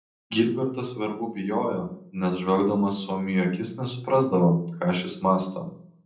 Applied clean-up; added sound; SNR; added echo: none; none; none; reverberation time 0.6 s.